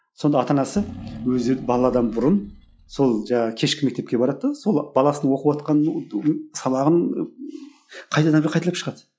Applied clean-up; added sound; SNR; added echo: classical method log-MMSE.